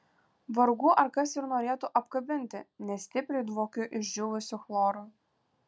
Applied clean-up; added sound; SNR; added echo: none; none; none; none.